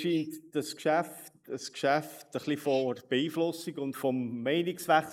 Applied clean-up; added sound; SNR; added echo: neural mask model Resemble Enhance denoiser.